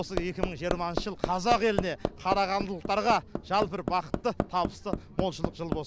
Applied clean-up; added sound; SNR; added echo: none; Hammer; 4 dB; none.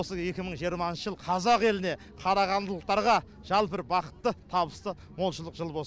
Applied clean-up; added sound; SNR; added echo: none; none; none; none.